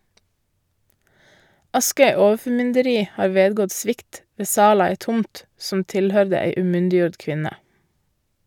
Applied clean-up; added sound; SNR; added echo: none; none; none; none.